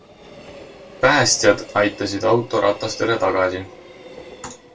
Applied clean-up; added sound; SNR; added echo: none; Train; 19 dB; reverberation time 0.2 s.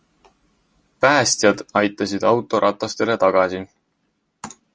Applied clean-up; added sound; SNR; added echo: none; none; none; none.